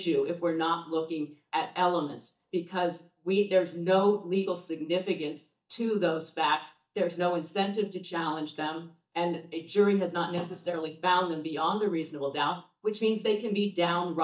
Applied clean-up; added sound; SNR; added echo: neural mask model DeepFilterNet 3.